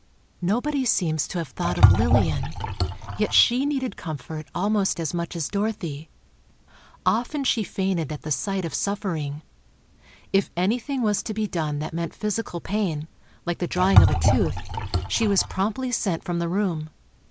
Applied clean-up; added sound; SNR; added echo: none; Liquid; -3 dB; none.